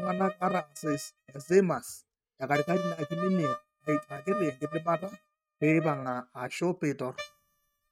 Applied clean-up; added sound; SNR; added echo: neural mask model RNNoise.